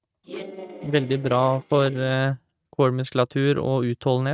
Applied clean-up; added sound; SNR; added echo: neural mask model RNNoise.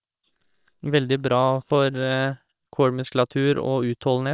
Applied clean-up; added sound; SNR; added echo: neural separator model SepFormer WHAM!.